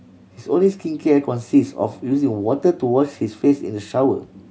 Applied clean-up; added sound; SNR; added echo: none; none; none; none.